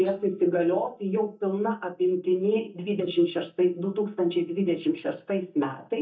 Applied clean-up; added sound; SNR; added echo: neural mask model DeepFilterNet 3.